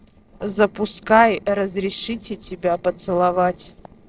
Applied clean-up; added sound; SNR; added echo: neural separator model SepFormer DNS4.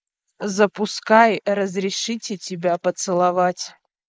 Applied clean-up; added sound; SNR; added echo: neural mask model Resemble Enhance denoiser.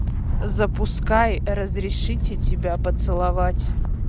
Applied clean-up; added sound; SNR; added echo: none; none; none; none.